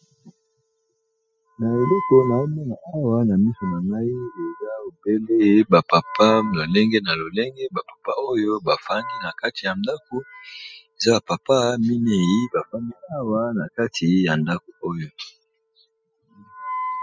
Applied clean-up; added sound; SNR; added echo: classical method spectral subtraction.